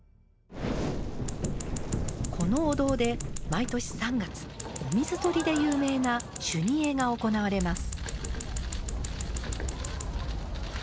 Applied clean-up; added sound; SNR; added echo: none; Scissors; 15 dB; none.